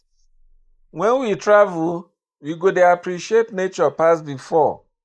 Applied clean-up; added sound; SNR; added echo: neural mask model Resemble Enhance denoiser.